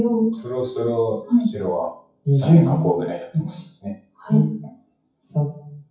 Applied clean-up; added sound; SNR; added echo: classical method WPE with log-MMSE.